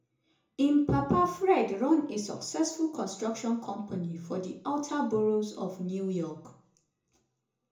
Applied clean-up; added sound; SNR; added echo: none; none; none; reverberation time 0.6 s.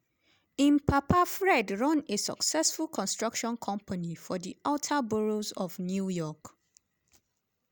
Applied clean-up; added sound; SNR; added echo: none; none; none; none.